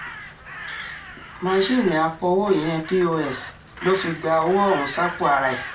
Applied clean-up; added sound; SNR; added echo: none; Crow; 12 dB; reverberation time 0.3 s.